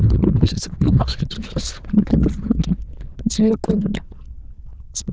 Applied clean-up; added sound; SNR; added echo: neural diffusion model UNIVERSE++.